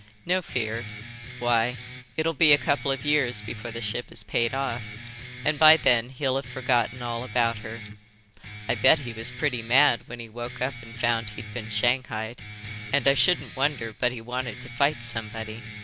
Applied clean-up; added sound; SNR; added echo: none; Guitar; 12 dB; none.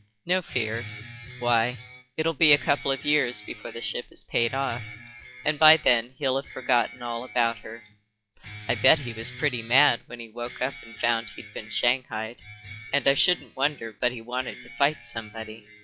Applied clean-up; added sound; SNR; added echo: classical method log-MMSE.